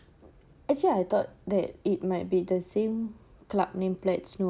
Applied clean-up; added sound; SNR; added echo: none; none; none; none.